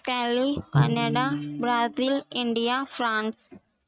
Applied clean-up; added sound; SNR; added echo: neural mask model RNNoise.